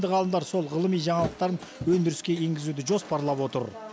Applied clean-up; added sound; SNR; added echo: none; Thump, thud; 15 dB; none.